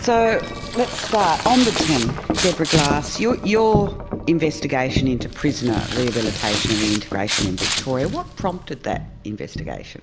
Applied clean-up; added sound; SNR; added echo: none; Tearing + Wind chime; 4 dB; none.